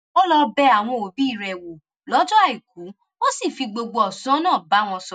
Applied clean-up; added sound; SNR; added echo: none; none; none; none.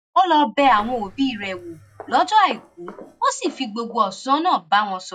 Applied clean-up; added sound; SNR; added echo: classical method log-MMSE.